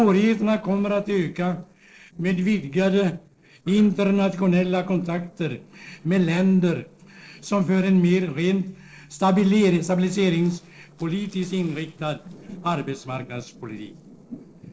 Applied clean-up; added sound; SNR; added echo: neural separator model SepFormer DNS4.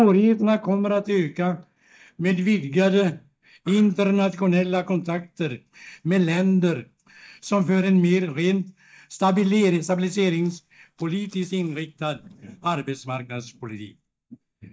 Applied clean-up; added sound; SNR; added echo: neural mask model DeepFilterNet 3.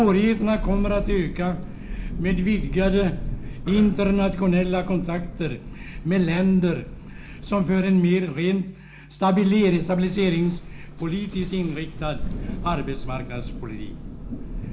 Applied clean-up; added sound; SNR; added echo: none; Thunder; 8 dB; reverberation time 0.4 s.